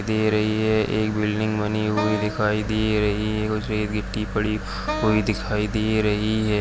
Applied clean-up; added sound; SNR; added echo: none; Wind instrument, woodwind instrument; 10 dB; none.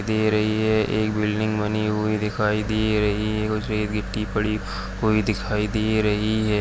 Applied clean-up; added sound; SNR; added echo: none; none; none; none.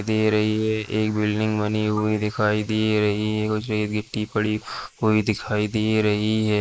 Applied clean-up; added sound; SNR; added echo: neural mask model Resemble Enhance denoiser.